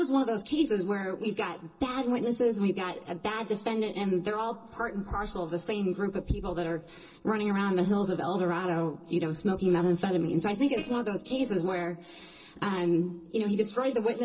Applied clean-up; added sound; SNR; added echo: neural separator model SepFormer DNS4.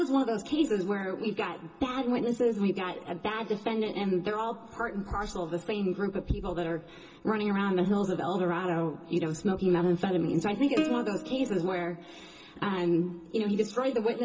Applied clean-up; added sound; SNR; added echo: none; Plucked string instrument; 9 dB; reverberation time 0.2 s.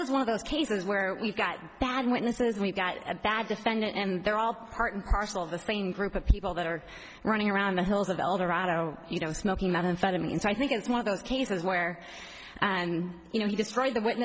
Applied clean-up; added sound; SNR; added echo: none; none; none; none.